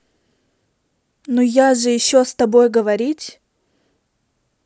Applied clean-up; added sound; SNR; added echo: none; none; none; none.